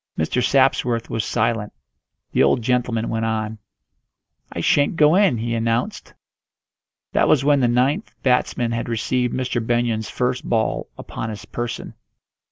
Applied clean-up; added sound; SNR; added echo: none; none; none; none.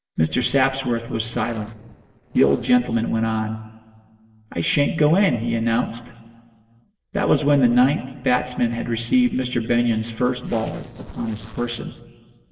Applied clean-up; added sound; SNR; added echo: neural separator model SepFormer DNS4.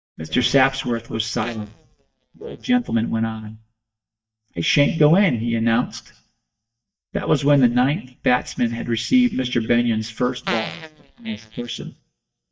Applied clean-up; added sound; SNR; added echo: neural mask model DeepFilterNet 3.